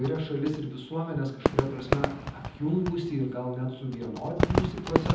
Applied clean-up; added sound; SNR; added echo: none; Fireworks; -1 dB; reverberation time 1.0 s.